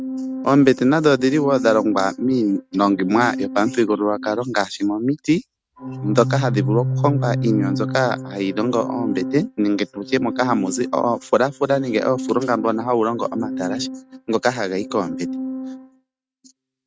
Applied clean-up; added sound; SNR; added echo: neural mask model RNNoise.